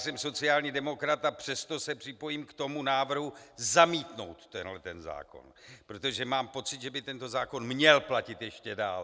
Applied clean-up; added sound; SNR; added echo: none; none; none; none.